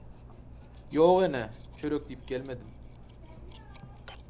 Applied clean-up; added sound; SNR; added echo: none; Cutlery, silverware; 16 dB; none.